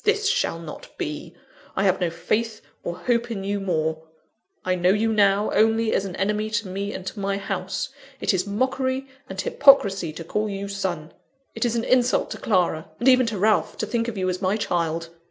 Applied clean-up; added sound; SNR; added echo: none; none; none; none.